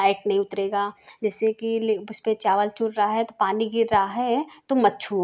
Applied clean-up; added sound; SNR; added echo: none; none; none; none.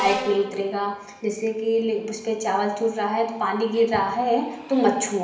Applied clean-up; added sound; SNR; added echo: none; Subway, metro, underground; 18 dB; reverberation time 0.8 s.